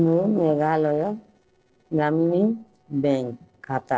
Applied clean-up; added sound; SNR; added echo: neural separator model SepFormer DNS4.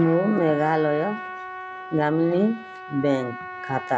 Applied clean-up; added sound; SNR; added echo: none; Trumpet; 12 dB; none.